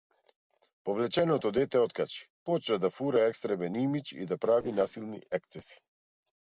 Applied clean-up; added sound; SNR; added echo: neural separator model SepFormer DNS4.